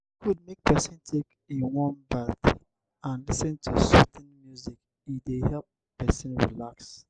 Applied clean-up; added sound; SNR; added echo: none; none; none; none.